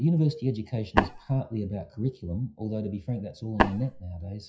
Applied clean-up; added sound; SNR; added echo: classical method WPE with log-MMSE.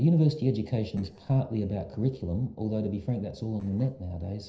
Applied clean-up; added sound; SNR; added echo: neural separator model SepFormer DNS4.